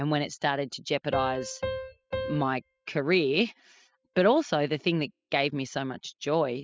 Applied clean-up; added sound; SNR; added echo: classical method spectral subtraction.